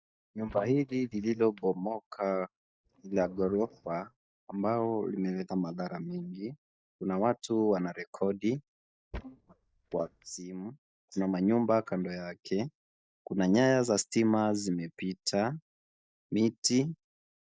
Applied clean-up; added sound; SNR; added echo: neural mask model DeepFilterNet 3.